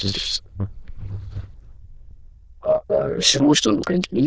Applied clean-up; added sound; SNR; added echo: neural diffusion model UNIVERSE++.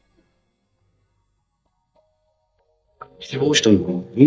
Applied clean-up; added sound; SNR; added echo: neural mask model DeepFilterNet 3.